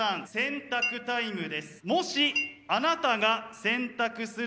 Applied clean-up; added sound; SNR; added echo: none; Chink, clink; 8 dB; none.